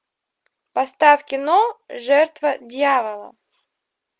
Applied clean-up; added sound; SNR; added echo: none; none; none; none.